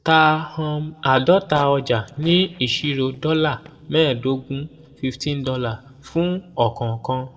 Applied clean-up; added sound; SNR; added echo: neural separator model SepFormer DNS4.